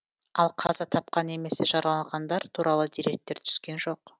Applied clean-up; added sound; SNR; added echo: none; none; none; none.